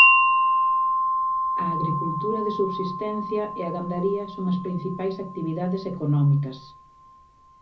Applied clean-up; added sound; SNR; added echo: none; Wind chime; -3 dB; reverberation time 0.4 s.